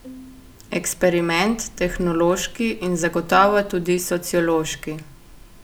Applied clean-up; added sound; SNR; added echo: none; Bowed string instrument + Thunder / Rain; 19 dB; none.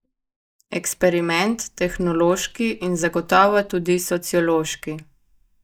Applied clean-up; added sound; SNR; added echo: neural mask model DeepFilterNet 3.